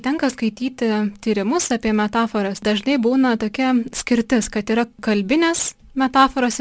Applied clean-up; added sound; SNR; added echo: none; none; none; none.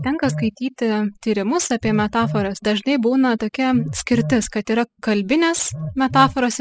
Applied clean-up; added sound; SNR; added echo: classical method spectral subtraction.